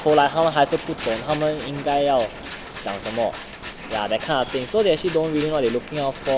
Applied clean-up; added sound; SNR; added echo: none; Rattle; 13 dB; none.